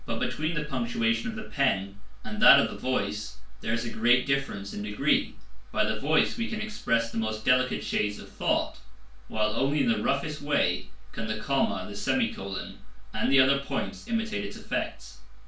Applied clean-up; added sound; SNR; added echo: none; none; none; reverberation time 0.3 s.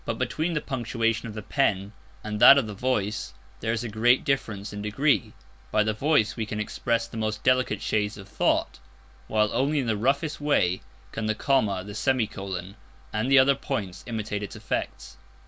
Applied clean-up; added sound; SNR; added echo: none; none; none; none.